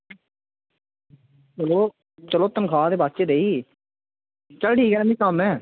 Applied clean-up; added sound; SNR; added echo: none; none; none; none.